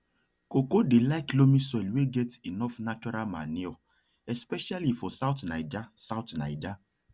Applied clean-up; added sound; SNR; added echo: none; none; none; none.